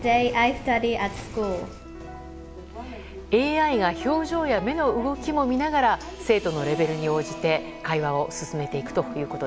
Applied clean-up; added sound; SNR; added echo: none; none; none; none.